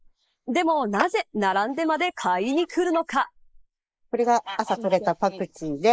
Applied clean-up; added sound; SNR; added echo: neural mask model Resemble Enhance denoiser.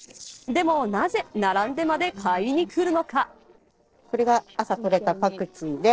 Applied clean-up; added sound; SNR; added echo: neural separator model SepFormer DNS4.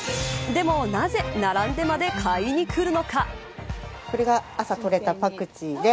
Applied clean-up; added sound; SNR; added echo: none; none; none; none.